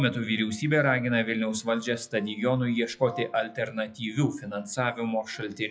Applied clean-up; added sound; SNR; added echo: classical method WPE with log-MMSE.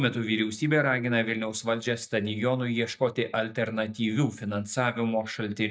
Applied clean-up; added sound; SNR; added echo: neural mask model DeepFilterNet 3.